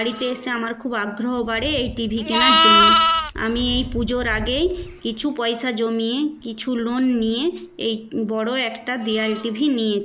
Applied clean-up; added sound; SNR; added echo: none; Livestock, farm animals, working animals; 1 dB; none.